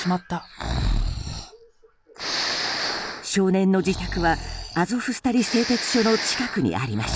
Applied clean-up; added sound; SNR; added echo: none; Breathing; 4 dB; none.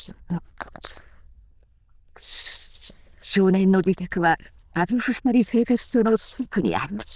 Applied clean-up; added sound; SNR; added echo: neural diffusion model UNIVERSE++.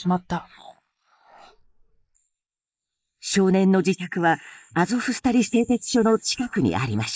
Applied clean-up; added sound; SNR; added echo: neural mask model Resemble Enhance denoiser.